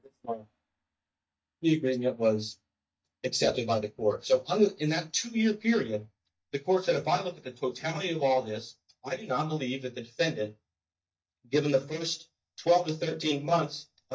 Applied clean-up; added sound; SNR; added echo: neural mask model DeepFilterNet 3.